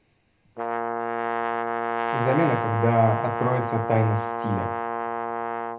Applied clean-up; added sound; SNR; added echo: none; Brass instrument; 1 dB; reverberation time 0.3 s.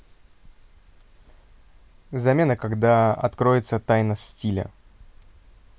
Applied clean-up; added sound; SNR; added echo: none; none; none; none.